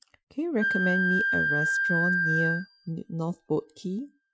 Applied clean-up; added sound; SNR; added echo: classical method Wiener filter.